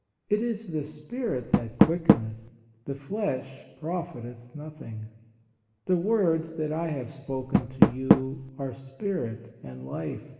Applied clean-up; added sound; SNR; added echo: none; Door; -1 dB; reverberation time 1.1 s.